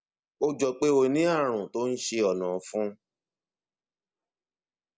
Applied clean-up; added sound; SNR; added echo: none; none; none; none.